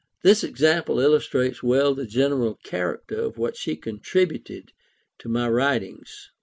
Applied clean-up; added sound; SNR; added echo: none; none; none; none.